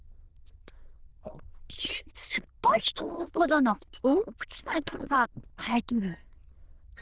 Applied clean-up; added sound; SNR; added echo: neural diffusion model UNIVERSE++.